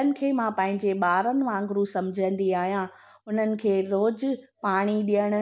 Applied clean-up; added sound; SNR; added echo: none; none; none; none.